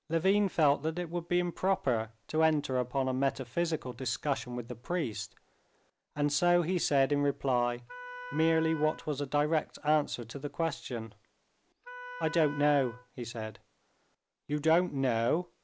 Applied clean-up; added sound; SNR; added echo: none; Wind instrument, woodwind instrument; 15 dB; none.